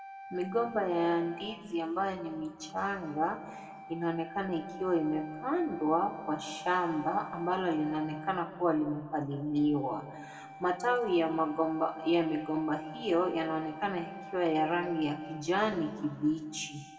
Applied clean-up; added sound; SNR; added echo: none; Wind instrument, woodwind instrument; 16 dB; reverberation time 1.5 s.